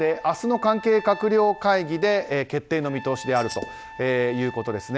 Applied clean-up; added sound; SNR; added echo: none; Tambourine + Trumpet; 17 dB; none.